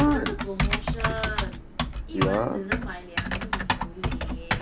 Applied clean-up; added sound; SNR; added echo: none; Typing; -2 dB; none.